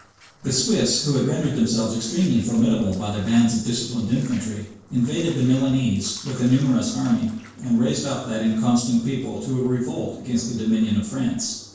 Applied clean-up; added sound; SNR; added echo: neural separator model SepFormer DNS4.